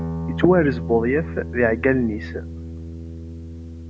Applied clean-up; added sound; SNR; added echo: none; Guitar; 8 dB; none.